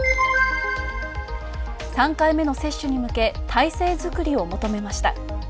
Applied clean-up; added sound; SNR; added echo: none; none; none; none.